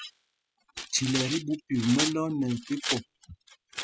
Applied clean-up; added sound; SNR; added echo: classical method spectral subtraction.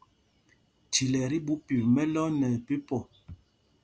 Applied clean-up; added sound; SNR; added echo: none; none; none; none.